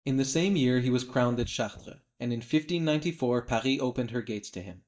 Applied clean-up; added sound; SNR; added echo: neural mask model DeepFilterNet 3.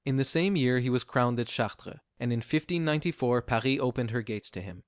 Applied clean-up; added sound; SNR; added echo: none; none; none; none.